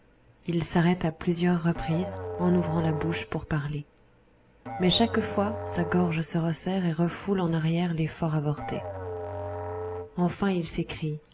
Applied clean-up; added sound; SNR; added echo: none; Musical instrument; 9 dB; none.